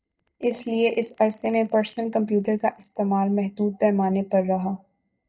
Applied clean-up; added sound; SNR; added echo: neural mask model DeepFilterNet 3.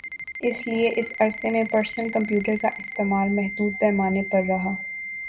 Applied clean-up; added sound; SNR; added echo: none; Ringtone; 10 dB; none.